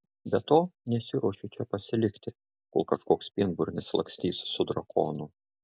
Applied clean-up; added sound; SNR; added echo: none; none; none; none.